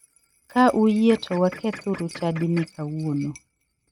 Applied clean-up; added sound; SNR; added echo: neural mask model RNNoise.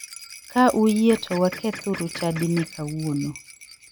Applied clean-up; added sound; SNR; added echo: none; Printer + Rattle; 15 dB; none.